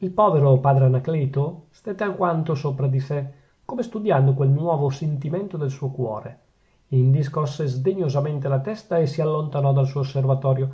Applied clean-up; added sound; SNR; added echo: none; none; none; none.